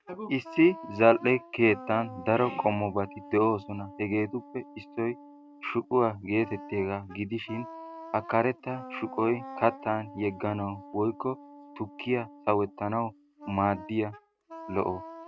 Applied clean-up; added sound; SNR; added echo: none; Wind instrument, woodwind instrument; 16 dB; none.